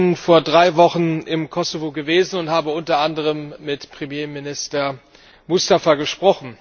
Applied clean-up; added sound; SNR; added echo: none; none; none; none.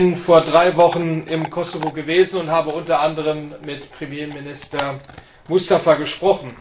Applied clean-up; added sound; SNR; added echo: none; Chewing, mastication / Dog; 19 dB; reverberation time 0.3 s.